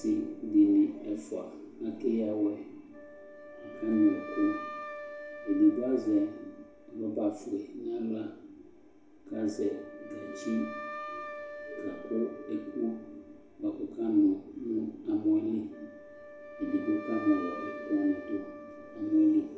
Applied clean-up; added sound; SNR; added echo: none; Wind instrument, woodwind instrument; 15 dB; reverberation time 0.3 s.